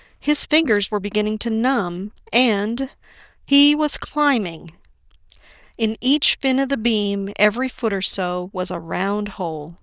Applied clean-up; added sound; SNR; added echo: neural diffusion model UNIVERSE++.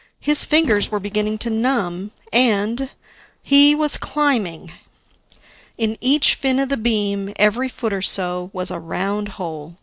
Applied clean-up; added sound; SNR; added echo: neural separator model SepFormer DNS4.